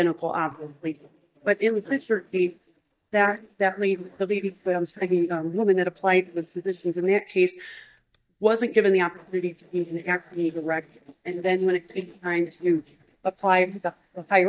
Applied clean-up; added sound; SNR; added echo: neural mask model DeepFilterNet 3.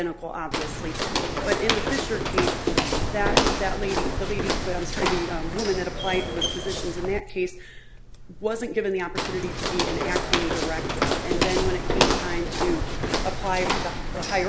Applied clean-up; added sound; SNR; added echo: none; Walk, footsteps; -3 dB; none.